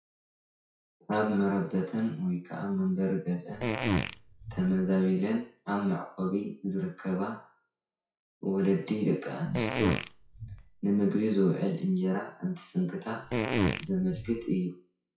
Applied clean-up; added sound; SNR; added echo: classical method WPE with log-MMSE.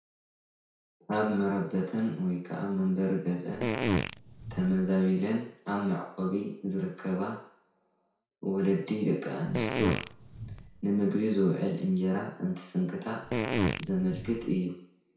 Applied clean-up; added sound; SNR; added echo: none; Fart; 1 dB; reverberation time 0.6 s.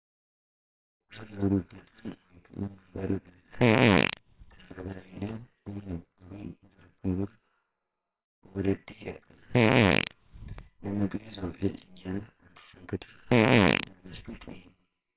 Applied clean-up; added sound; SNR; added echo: neural separator model SepFormer WHAMR!.